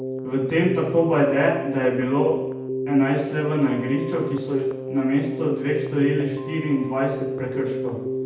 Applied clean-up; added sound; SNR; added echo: none; Keyboard (musical); 6 dB; reverberation time 0.8 s.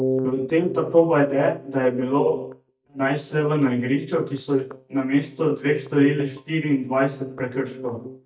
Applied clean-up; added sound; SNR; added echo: neural mask model DeepFilterNet 3.